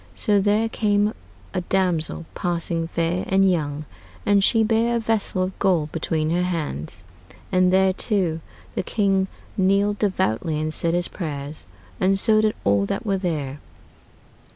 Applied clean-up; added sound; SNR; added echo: none; none; none; none.